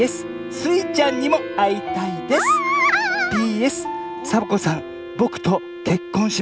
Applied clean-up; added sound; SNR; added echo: none; Wind instrument, woodwind instrument; 12 dB; none.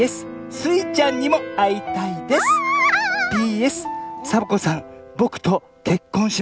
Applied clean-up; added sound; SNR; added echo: none; none; none; none.